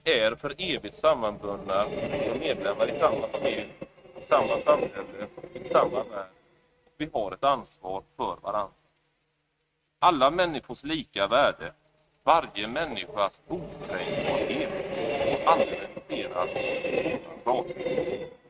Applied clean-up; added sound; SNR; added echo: neural mask model RNNoise.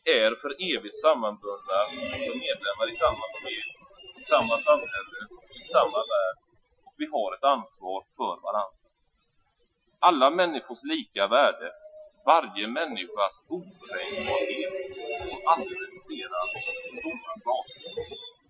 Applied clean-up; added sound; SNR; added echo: classical method Wiener filter.